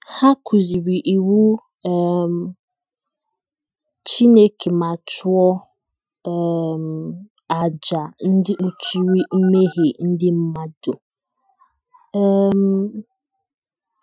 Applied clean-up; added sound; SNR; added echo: classical method Wiener filter.